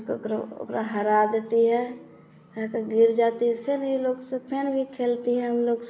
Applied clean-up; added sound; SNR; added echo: none; none; none; none.